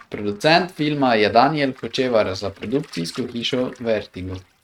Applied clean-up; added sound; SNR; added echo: neural mask model RNNoise.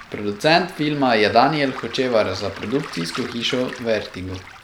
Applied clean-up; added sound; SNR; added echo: none; Waves, surf; 17 dB; none.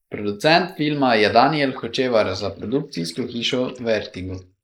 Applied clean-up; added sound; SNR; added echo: neural mask model Resemble Enhance denoiser.